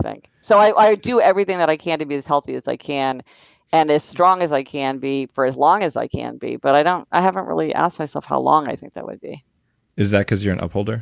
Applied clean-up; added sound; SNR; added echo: none; none; none; none.